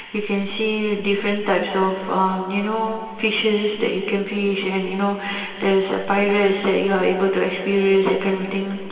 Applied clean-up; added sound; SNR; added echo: none; none; none; reverberation time 2.6 s.